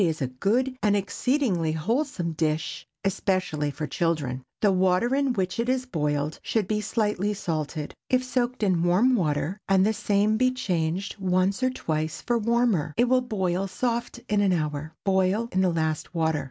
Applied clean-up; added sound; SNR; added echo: none; none; none; none.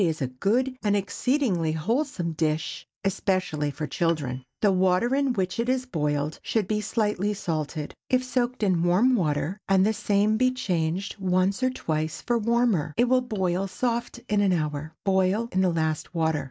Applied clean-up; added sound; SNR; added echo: neural mask model DeepFilterNet 3.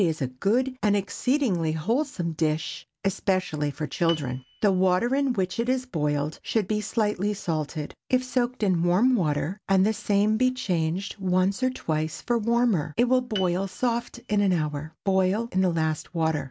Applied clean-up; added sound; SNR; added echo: none; Piano; 18 dB; none.